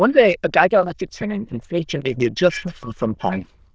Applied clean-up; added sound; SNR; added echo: neural diffusion model UNIVERSE++.